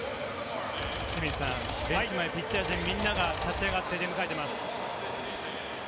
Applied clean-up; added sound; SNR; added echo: none; Typewriter; 4 dB; none.